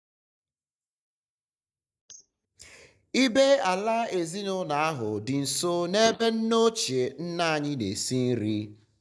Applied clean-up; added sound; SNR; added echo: neural mask model DeepFilterNet 3.